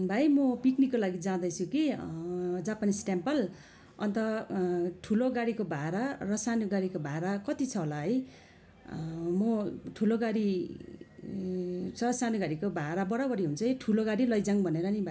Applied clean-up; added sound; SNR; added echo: none; none; none; none.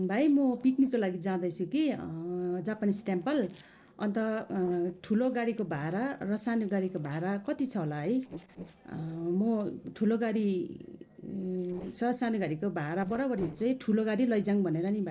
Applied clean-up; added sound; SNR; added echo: neural separator model SepFormer DNS4.